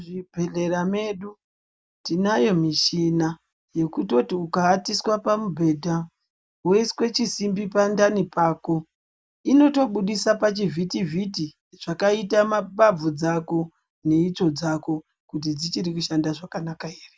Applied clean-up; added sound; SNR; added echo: none; none; none; none.